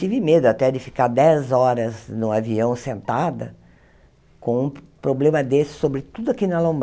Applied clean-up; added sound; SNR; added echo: none; none; none; none.